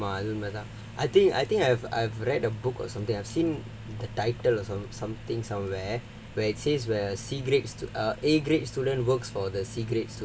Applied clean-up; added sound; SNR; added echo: none; none; none; none.